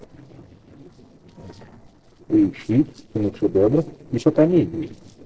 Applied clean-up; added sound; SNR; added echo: neural separator model SepFormer DNS4.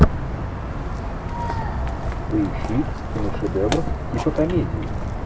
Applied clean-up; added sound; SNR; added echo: none; Walk, footsteps; -3 dB; none.